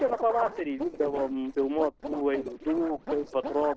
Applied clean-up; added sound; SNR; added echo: neural separator model SepFormer DNS4.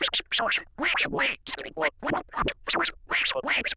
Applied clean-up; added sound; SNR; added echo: neural diffusion model UNIVERSE++.